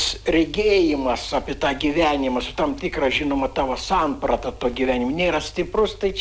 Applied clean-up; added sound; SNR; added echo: none; none; none; none.